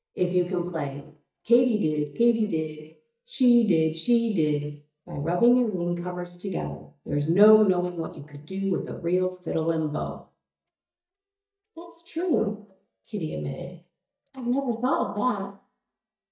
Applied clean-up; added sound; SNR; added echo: neural mask model DeepFilterNet 3.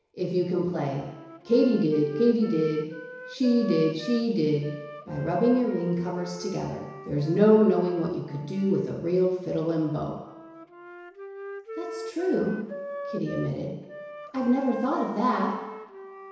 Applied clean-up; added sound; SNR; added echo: none; Wind instrument, woodwind instrument; 14 dB; reverberation time 1.0 s.